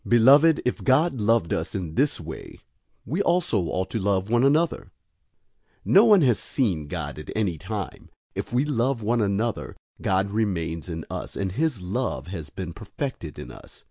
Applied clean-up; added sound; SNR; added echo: none; none; none; none.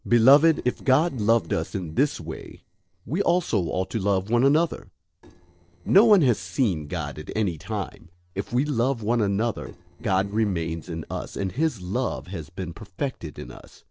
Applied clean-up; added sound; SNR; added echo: neural separator model SepFormer DNS4.